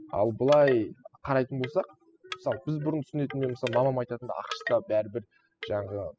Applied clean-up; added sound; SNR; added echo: classical method spectral subtraction.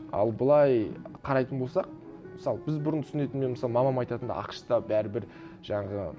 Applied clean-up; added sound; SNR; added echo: none; none; none; none.